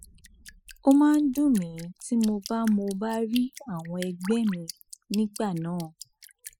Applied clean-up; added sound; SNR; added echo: classical method spectral subtraction.